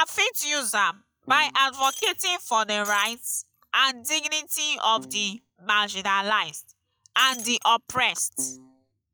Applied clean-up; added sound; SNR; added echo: classical method log-MMSE.